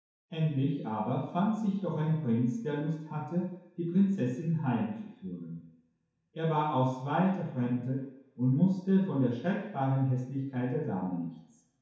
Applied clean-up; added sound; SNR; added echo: none; none; none; reverberation time 1.0 s.